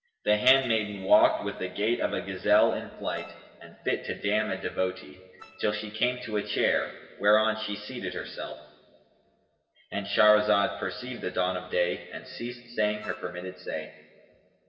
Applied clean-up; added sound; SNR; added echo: neural separator model SepFormer DNS4.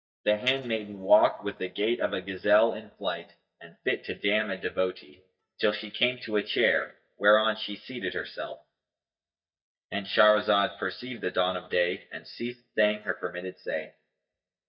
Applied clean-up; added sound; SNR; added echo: neural mask model DeepFilterNet 3.